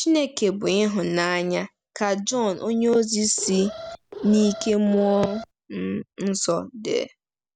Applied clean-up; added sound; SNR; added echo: none; Alarm; 13 dB; none.